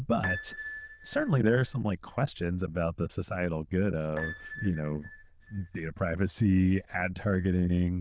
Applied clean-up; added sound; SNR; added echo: neural diffusion model UNIVERSE++.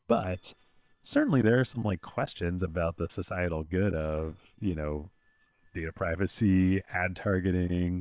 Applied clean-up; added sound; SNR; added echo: neural separator model SepFormer WHAM!.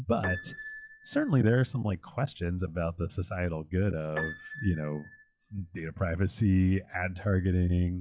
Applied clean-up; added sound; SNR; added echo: classical method log-MMSE.